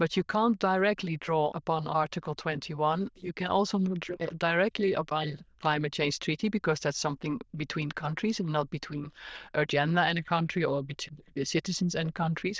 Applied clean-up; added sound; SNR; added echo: neural diffusion model UNIVERSE++.